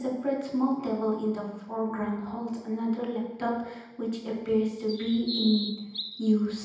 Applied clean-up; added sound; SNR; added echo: none; Bird vocalization, bird call, bird song; 8 dB; reverberation time 0.9 s.